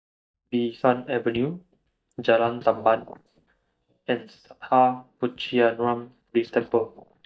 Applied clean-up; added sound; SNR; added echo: neural mask model DeepFilterNet 3.